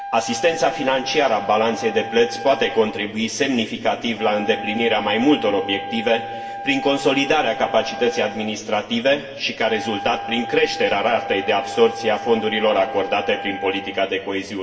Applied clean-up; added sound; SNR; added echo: none; Wind instrument, woodwind instrument; 11 dB; reverberation time 1.8 s.